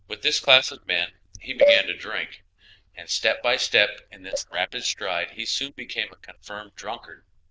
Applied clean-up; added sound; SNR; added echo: neural diffusion model UNIVERSE++.